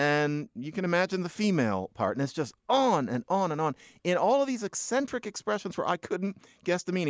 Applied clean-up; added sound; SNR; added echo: neural mask model Resemble Enhance denoiser.